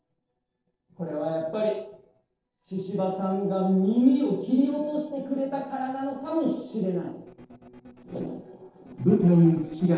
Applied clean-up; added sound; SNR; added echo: neural separator model SepFormer DNS4.